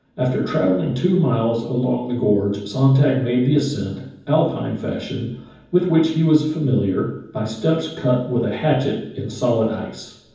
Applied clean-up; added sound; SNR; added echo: none; none; none; reverberation time 0.9 s.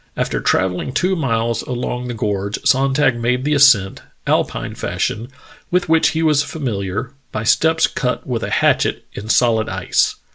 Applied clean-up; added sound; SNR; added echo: none; none; none; none.